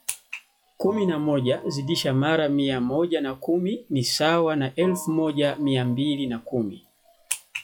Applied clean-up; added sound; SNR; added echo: classical method log-MMSE.